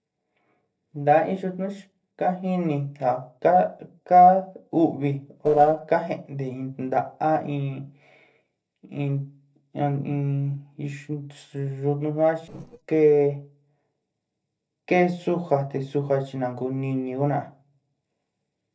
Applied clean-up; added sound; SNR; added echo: neural separator model SepFormer DNS4.